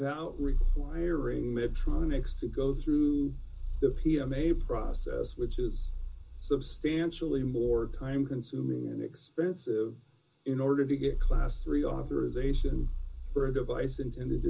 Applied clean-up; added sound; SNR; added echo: none; Purr; 2 dB; reverberation time 0.2 s.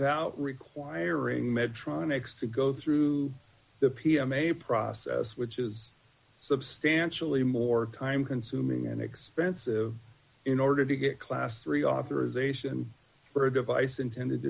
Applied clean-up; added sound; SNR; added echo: none; none; none; none.